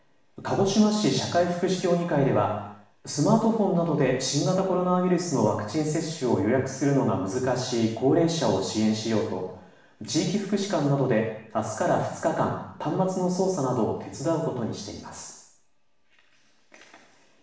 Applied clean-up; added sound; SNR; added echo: none; none; none; reverberation time 0.7 s.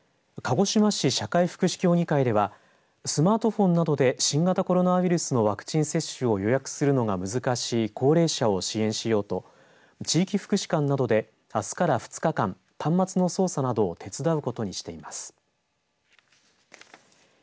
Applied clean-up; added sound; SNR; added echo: none; none; none; none.